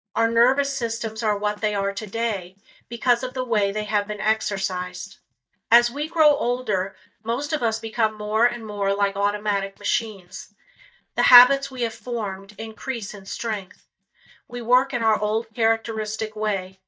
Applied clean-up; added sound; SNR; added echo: neural mask model DeepFilterNet 3.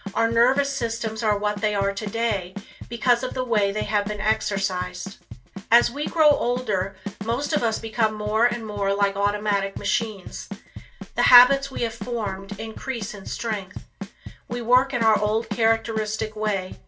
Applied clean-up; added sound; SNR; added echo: none; Bass drum / Snare drum / Drum kit; 12 dB; reverberation time 0.2 s.